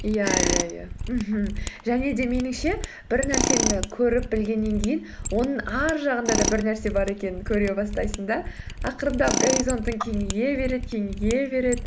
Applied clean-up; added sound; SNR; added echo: none; Tools + Mechanisms; 4 dB; none.